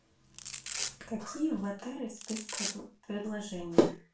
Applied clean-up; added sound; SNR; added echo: none; Domestic sounds, home sounds; 6 dB; reverberation time 0.3 s.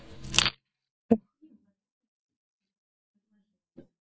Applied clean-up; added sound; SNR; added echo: neural mask model DeepFilterNet 3.